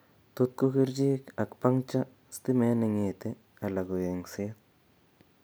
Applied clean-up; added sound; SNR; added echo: none; none; none; none.